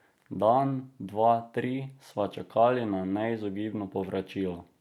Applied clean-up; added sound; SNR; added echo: none; none; none; none.